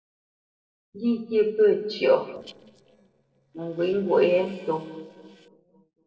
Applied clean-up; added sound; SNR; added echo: neural separator model SepFormer DNS4.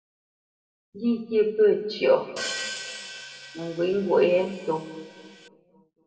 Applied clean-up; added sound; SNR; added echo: none; Hi-hat; 12 dB; reverberation time 2.1 s.